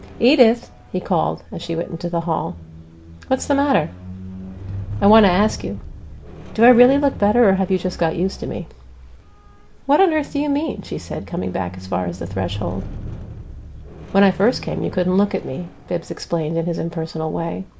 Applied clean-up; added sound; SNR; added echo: none; Squeak; 14 dB; none.